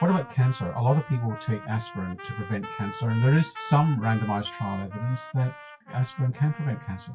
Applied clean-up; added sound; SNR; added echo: classical method WPE with log-MMSE.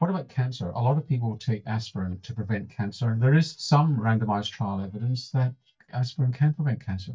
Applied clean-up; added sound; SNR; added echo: neural mask model DeepFilterNet 3.